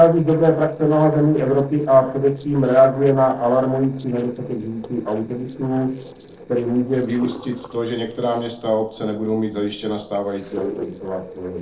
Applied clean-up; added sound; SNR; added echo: neural separator model SepFormer DNS4.